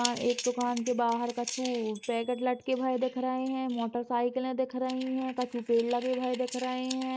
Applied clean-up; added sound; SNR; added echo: neural mask model RNNoise.